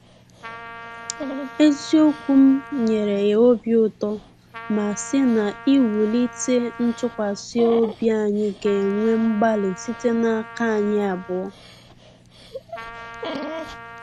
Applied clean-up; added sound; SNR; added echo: none; Dog + Trumpet; 15 dB; none.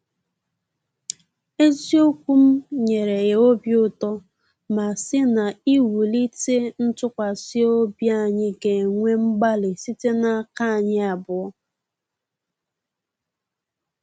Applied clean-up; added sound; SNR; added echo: none; none; none; none.